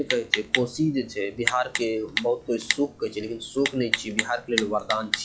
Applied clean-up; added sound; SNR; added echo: classical method log-MMSE.